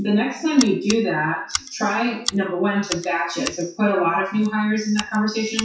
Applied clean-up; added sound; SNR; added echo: classical method WPE with log-MMSE.